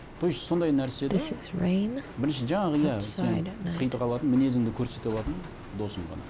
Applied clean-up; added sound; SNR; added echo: none; Rain; 5 dB; none.